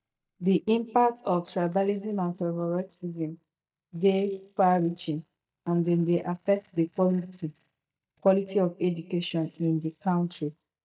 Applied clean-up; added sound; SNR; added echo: neural mask model DeepFilterNet 3.